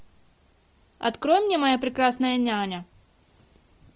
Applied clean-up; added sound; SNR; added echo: none; none; none; none.